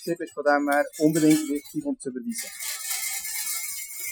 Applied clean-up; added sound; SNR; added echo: classical method Wiener filter.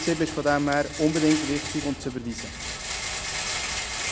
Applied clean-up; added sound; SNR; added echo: none; Rattle; 3 dB; none.